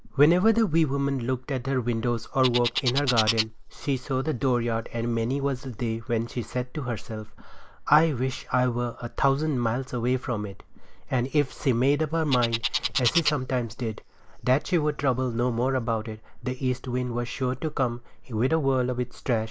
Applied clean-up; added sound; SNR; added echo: neural mask model Resemble Enhance denoiser.